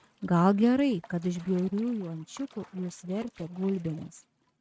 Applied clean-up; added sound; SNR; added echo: neural mask model RNNoise.